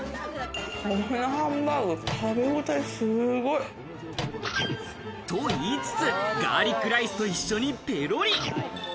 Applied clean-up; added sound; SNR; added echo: none; Microwave oven; 9 dB; none.